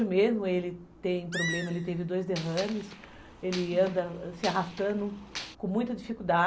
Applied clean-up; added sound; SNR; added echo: none; Gunshot, gunfire + Animal; 11 dB; none.